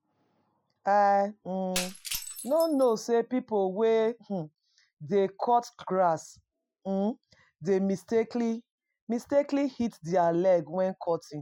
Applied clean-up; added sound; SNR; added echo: classical method Wiener filter.